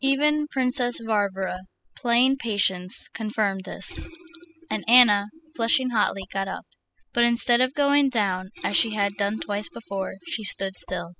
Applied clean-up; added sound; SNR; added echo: classical method spectral subtraction.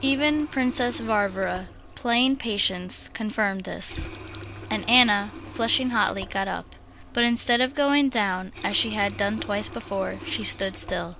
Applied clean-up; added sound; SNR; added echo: none; Water tap, faucet; 15 dB; none.